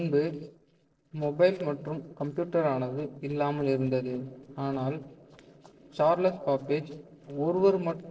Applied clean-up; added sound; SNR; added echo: neural separator model SepFormer DNS4.